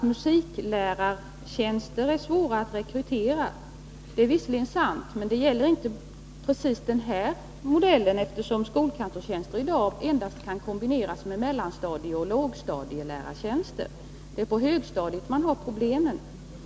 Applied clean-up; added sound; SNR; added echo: none; none; none; none.